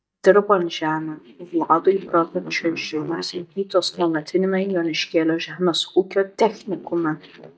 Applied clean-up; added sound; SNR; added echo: neural mask model DeepFilterNet 3.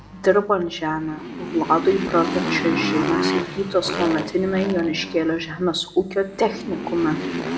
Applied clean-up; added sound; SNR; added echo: none; Motorcycle; 6 dB; reverberation time 1.8 s.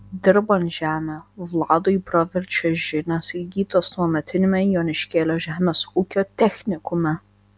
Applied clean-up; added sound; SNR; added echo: none; none; none; none.